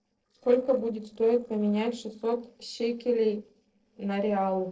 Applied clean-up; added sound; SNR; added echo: neural separator model SepFormer DNS4.